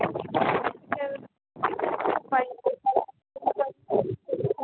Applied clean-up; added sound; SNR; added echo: none; none; none; none.